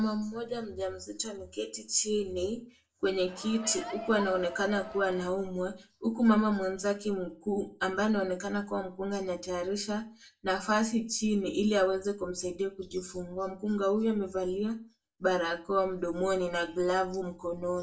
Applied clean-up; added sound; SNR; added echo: none; Crowd; 11 dB; reverberation time 0.2 s.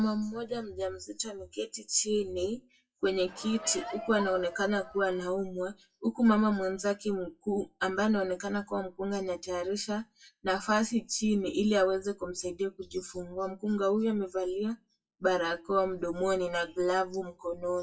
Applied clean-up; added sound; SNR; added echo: classical method WPE with log-MMSE.